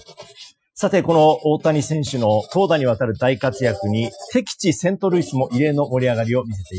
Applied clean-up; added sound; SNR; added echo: classical method Wiener filter.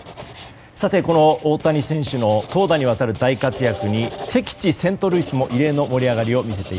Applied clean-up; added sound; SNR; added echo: none; Writing; 16 dB; none.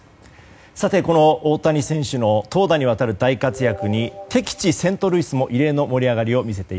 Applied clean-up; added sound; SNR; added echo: none; none; none; none.